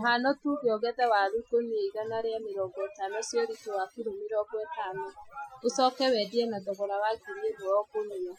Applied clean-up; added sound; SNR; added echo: classical method Wiener filter.